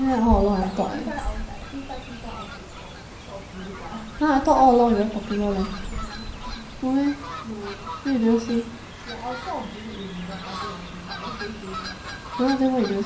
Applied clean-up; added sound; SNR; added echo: none; Fowl; 9 dB; reverberation time 0.6 s.